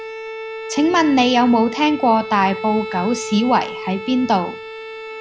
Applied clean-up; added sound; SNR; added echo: none; Bowed string instrument; 11 dB; none.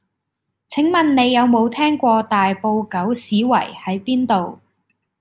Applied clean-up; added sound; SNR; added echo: none; none; none; none.